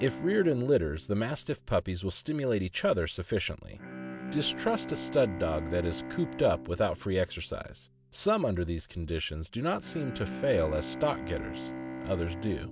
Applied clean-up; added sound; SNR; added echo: none; Bowed string instrument; 11 dB; none.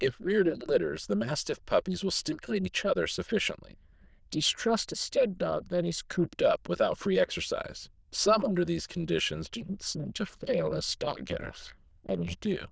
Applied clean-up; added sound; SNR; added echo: neural diffusion model UNIVERSE++.